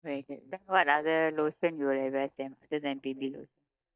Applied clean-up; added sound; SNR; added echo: neural mask model DeepFilterNet 3.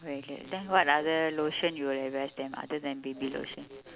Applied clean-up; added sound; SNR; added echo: none; none; none; none.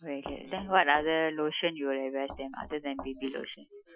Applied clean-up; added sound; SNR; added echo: classical method Wiener filter.